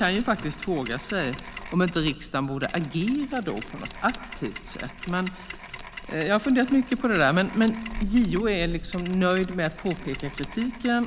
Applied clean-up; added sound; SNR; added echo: none; Mechanisms + Thunder; 12 dB; none.